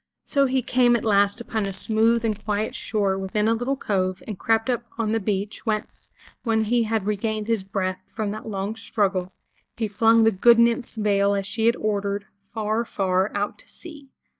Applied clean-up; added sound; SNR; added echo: neural mask model DeepFilterNet 3.